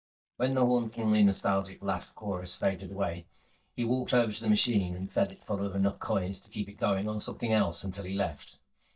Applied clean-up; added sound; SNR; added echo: neural mask model DeepFilterNet 3.